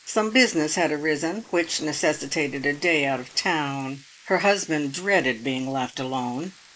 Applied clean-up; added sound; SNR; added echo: neural mask model Resemble Enhance denoiser.